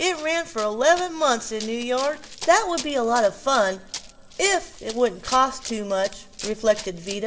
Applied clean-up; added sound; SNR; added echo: none; Run; 16 dB; reverberation time 1.0 s.